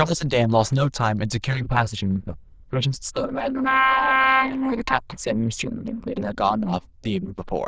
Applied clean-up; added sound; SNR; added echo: neural diffusion model UNIVERSE++.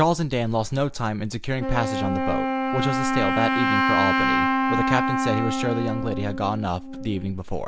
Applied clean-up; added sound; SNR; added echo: none; Wind instrument, woodwind instrument; 0 dB; none.